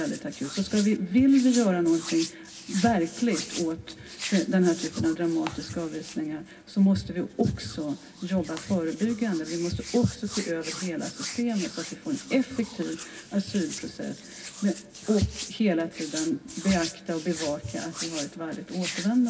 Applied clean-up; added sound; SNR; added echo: none; Hands; 13 dB; reverberation time 0.4 s.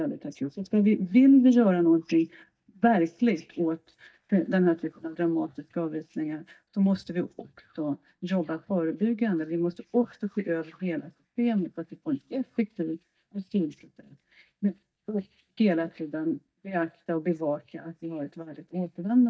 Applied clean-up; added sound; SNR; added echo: neural mask model DeepFilterNet 3.